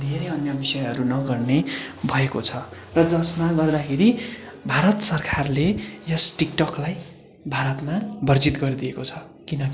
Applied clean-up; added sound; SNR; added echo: none; none; none; none.